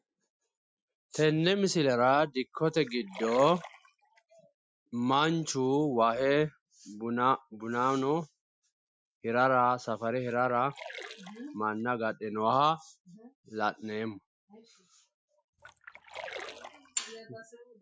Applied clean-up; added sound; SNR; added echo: classical method Wiener filter.